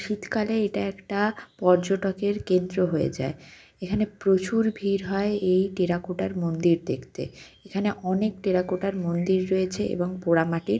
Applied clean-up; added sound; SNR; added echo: none; none; none; none.